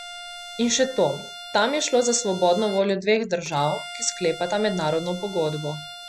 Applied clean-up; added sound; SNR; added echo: none; Bowed string instrument; 14 dB; none.